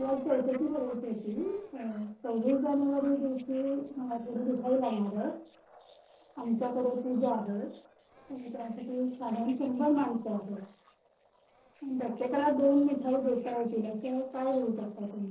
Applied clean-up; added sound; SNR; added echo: neural separator model SepFormer DNS4.